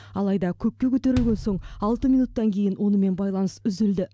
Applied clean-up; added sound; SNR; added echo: none; Bass drum; 12 dB; none.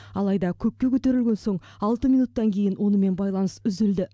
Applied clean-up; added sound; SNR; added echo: none; none; none; none.